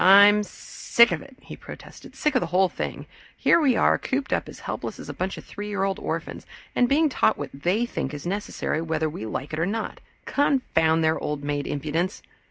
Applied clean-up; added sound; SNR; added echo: none; none; none; none.